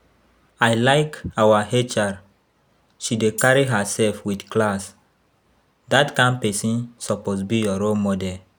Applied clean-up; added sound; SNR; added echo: none; Tambourine; 14 dB; none.